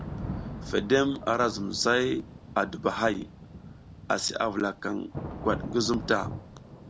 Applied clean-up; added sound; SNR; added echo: none; Thunder / Rain; 11 dB; none.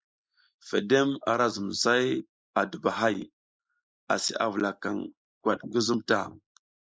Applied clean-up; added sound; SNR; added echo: neural mask model Resemble Enhance denoiser.